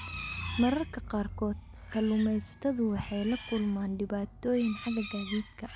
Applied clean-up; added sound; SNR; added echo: none; Livestock, farm animals, working animals; 15 dB; none.